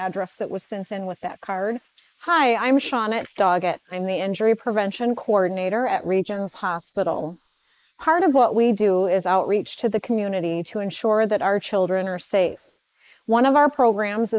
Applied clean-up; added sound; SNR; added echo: neural mask model Resemble Enhance denoiser.